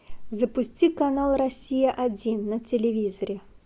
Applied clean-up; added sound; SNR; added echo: none; none; none; none.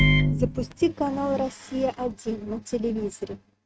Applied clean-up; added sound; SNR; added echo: neural mask model RNNoise.